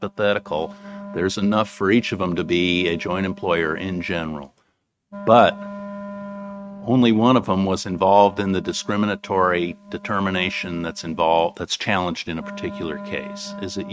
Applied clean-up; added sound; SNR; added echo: neural mask model RNNoise.